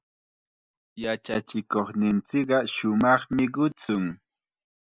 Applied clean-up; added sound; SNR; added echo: none; none; none; none.